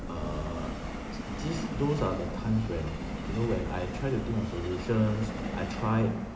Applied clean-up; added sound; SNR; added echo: none; Subway, metro, underground; 4 dB; reverberation time 0.8 s.